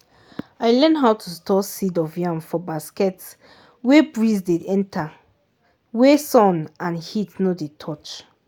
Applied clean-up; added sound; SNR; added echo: none; none; none; none.